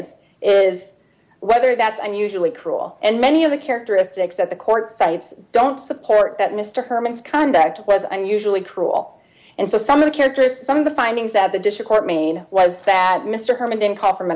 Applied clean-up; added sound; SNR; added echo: none; none; none; none.